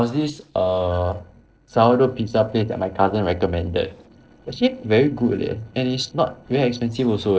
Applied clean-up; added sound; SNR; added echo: neural separator model SepFormer DNS4.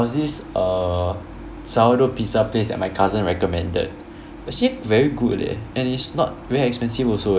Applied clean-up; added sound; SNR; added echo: none; none; none; none.